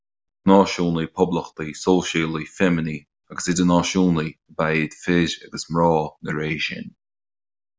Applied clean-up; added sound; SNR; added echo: none; none; none; none.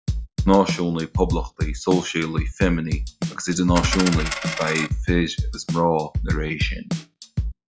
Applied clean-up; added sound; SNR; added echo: classical method log-MMSE.